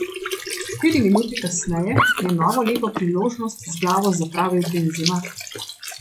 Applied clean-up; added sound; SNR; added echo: classical method log-MMSE.